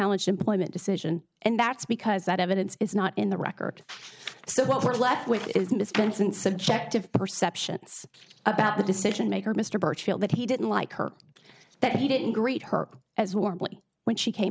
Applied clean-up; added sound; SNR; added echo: none; none; none; none.